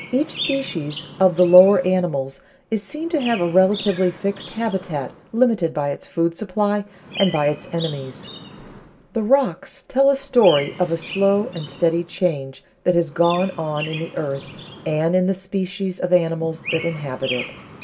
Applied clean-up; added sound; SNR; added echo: none; Chirp, tweet; 15 dB; reverberation time 0.2 s.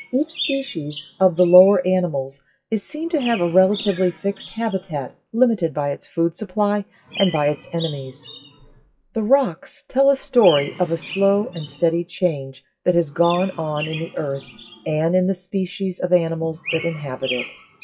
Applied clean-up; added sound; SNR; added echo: classical method WPE with log-MMSE.